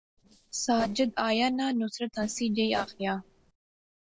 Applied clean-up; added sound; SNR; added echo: neural separator model SepFormer DNS4.